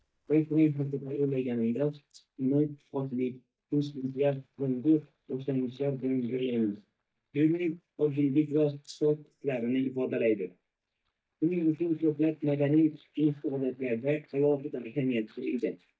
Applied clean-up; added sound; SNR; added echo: neural mask model DeepFilterNet 3.